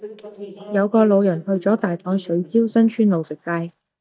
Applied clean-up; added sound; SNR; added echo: neural mask model DeepFilterNet 3.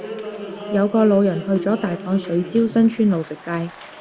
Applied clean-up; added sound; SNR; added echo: none; Applause; 12 dB; none.